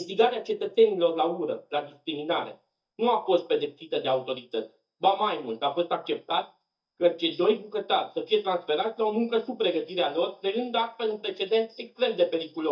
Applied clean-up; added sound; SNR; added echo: neural mask model DeepFilterNet 3.